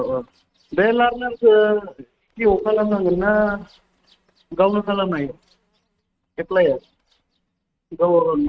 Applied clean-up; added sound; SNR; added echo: neural mask model RNNoise.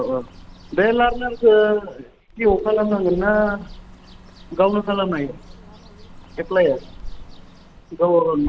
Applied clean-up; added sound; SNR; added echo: none; Bird; 17 dB; none.